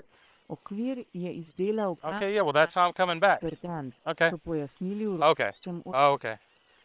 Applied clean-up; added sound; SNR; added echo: neural separator model SepFormer WHAM!.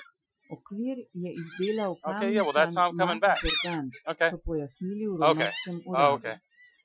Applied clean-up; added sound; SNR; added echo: classical method Wiener filter.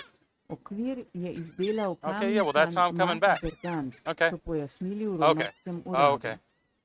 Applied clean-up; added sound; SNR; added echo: neural mask model RNNoise.